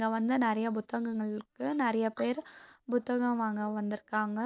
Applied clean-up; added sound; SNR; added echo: neural mask model Resemble Enhance denoiser.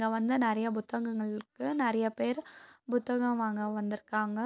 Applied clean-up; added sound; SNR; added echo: none; none; none; none.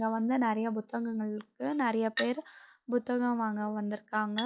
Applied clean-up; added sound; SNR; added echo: classical method log-MMSE.